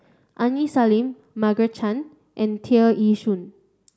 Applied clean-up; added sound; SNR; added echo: neural mask model Resemble Enhance denoiser.